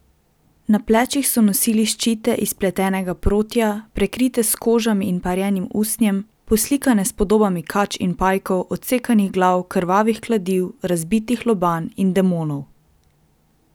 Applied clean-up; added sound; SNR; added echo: none; none; none; none.